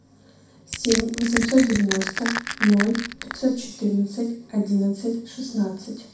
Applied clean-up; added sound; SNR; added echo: none; Crushing; 6 dB; reverberation time 0.6 s.